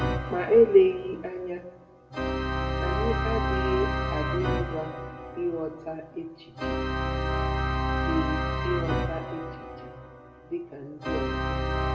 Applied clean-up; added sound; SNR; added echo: none; Organ; 0 dB; reverberation time 0.7 s.